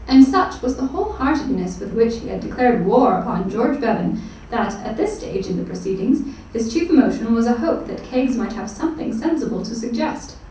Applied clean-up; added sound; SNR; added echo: none; Traffic noise, roadway noise; 20 dB; reverberation time 0.6 s.